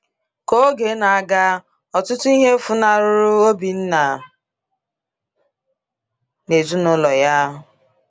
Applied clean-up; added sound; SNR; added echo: none; none; none; none.